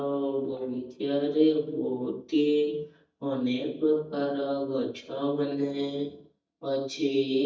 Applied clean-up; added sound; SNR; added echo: neural mask model DeepFilterNet 3.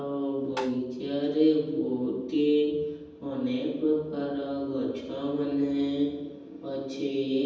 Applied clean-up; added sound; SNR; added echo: none; Tap; 10 dB; reverberation time 1.1 s.